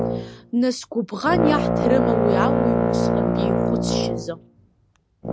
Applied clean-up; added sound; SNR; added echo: none; Brass instrument; -4 dB; none.